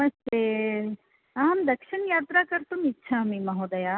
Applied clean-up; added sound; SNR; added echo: none; none; none; none.